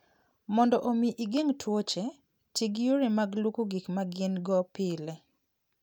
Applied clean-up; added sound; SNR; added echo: none; none; none; none.